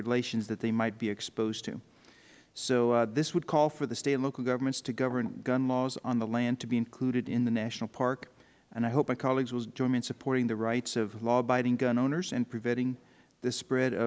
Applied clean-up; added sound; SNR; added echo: none; none; none; none.